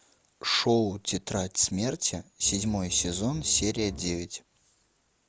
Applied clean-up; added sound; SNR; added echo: none; Bowed string instrument; 14 dB; none.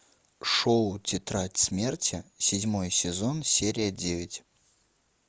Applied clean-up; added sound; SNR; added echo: none; none; none; none.